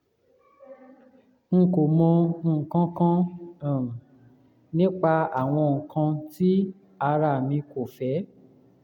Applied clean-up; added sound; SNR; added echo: none; none; none; none.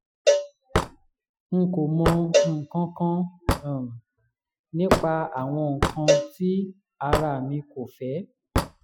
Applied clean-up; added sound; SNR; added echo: classical method Wiener filter.